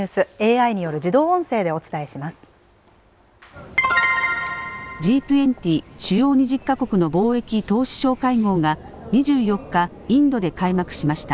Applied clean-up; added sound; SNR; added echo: none; none; none; none.